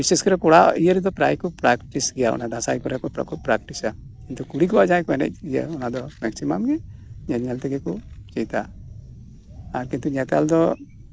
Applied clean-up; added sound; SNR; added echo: none; none; none; none.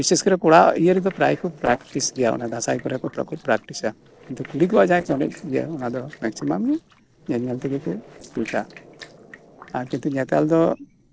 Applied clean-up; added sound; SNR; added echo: neural separator model SepFormer DNS4.